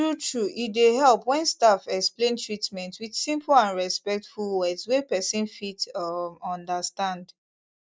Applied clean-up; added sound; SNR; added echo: none; none; none; none.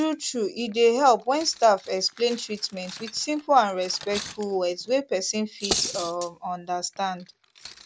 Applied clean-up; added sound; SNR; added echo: none; Cutlery, silverware; 13 dB; none.